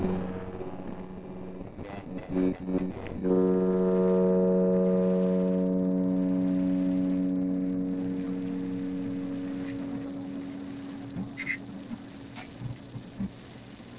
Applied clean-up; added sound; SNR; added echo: neural separator model SepFormer DNS4.